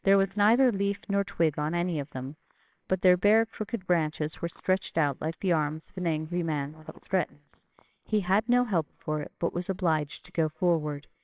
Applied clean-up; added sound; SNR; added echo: neural separator model SepFormer WHAMR!.